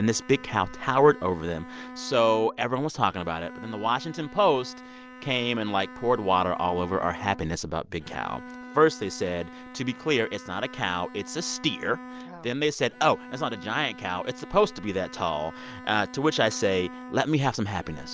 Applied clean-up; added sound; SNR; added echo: none; Bowed string instrument; 16 dB; none.